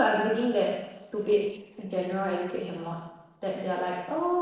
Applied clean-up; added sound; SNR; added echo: neural separator model SepFormer DNS4.